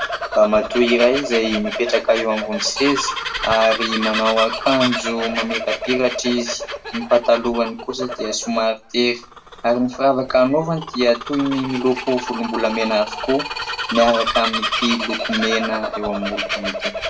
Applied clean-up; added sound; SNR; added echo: none; Bird vocalization, bird call, bird song; 6 dB; reverberation time 0.2 s.